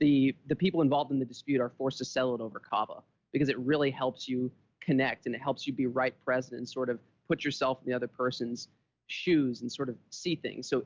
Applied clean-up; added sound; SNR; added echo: none; none; none; none.